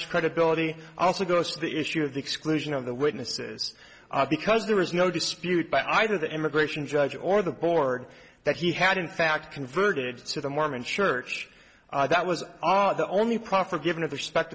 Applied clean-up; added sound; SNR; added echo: none; none; none; none.